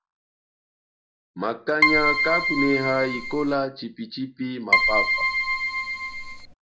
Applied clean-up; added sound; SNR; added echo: none; Keyboard (musical); -4 dB; reverberation time 0.3 s.